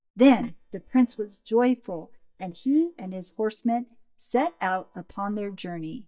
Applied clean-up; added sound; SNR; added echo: neural mask model DeepFilterNet 3.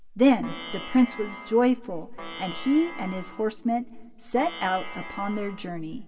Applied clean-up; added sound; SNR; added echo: none; Plucked string instrument; 14 dB; reverberation time 0.3 s.